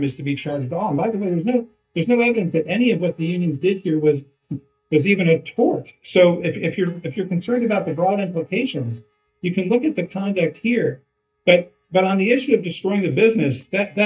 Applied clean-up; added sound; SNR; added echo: neural mask model DeepFilterNet 3.